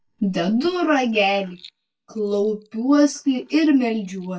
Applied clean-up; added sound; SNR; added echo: neural mask model DeepFilterNet 3.